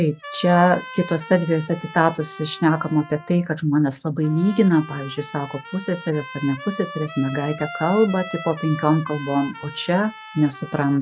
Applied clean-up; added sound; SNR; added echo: classical method log-MMSE.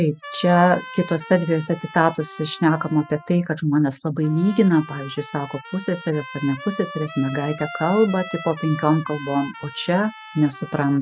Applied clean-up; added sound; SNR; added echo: classical method spectral subtraction.